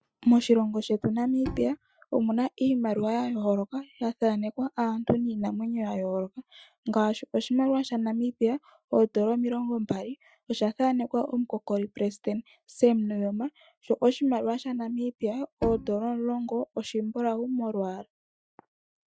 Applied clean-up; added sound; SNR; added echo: classical method Wiener filter.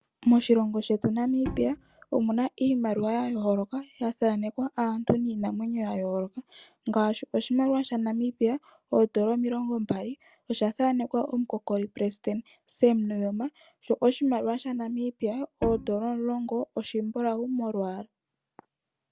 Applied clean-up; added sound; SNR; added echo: none; Bowed string instrument; 12 dB; none.